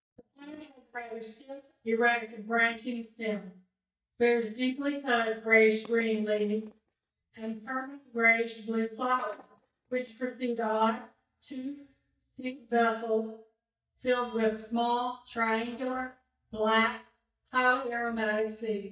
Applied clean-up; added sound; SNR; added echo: neural mask model DeepFilterNet 3.